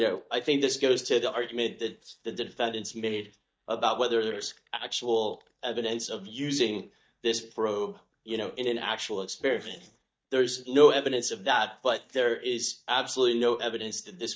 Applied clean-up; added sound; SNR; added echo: neural mask model DeepFilterNet 3.